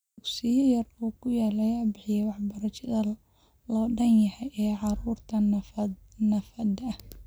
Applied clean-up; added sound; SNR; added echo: none; none; none; none.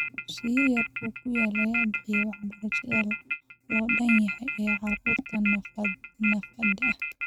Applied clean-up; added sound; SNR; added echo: neural mask model RNNoise.